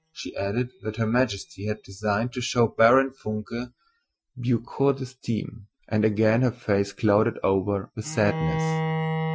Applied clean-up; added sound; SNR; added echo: classical method Wiener filter.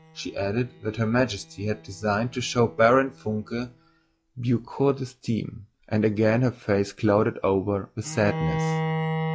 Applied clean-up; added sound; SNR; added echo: classical method log-MMSE.